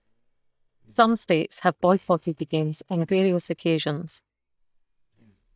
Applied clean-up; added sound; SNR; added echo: neural mask model DeepFilterNet 3.